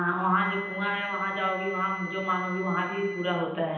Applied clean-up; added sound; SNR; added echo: none; Wind instrument, woodwind instrument; 10 dB; reverberation time 0.9 s.